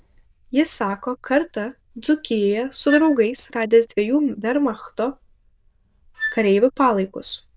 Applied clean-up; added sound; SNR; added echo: neural diffusion model UNIVERSE++.